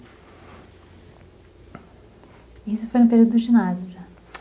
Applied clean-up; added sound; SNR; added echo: none; none; none; none.